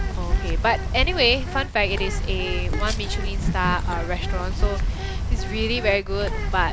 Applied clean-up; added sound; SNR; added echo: none; Bird; -2 dB; none.